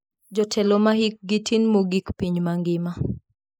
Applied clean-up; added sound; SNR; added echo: neural mask model Resemble Enhance denoiser.